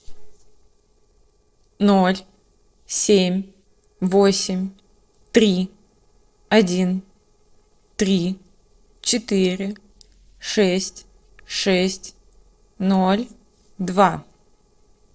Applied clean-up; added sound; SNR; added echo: neural separator model SepFormer DNS4.